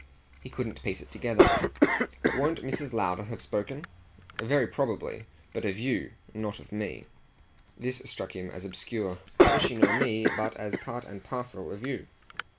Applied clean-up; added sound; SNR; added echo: none; Cough; -4 dB; none.